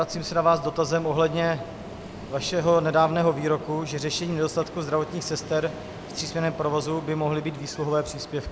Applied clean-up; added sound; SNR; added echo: none; Ocean; 14 dB; none.